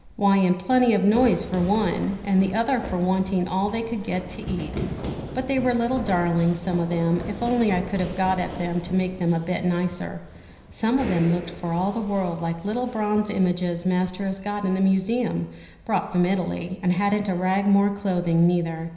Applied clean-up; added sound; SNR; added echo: none; Run; 14 dB; reverberation time 0.9 s.